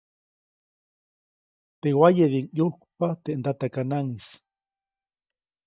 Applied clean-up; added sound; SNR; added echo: neural mask model DeepFilterNet 3.